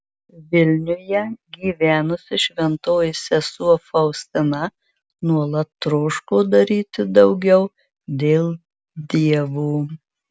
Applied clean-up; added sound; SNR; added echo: none; none; none; none.